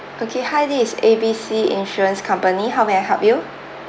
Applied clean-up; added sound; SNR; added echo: none; none; none; none.